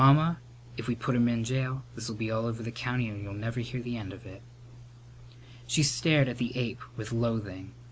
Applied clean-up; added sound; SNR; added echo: none; none; none; none.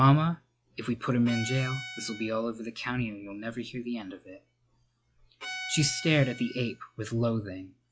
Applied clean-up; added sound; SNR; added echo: classical method log-MMSE.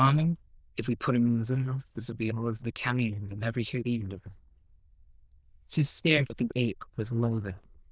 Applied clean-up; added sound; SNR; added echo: neural diffusion model UNIVERSE++.